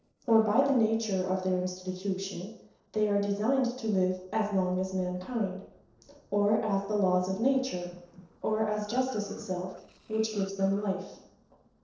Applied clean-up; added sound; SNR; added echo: neural separator model SepFormer DNS4.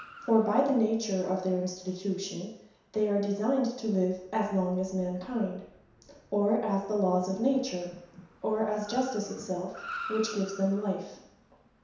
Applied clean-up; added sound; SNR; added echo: none; Car; 19 dB; reverberation time 0.7 s.